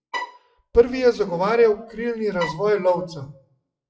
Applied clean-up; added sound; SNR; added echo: classical method WPE with log-MMSE.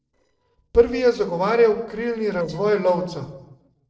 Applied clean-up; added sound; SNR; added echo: neural separator model SepFormer DNS4.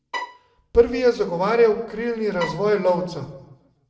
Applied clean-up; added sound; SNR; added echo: none; Bowed string instrument; 12 dB; reverberation time 0.7 s.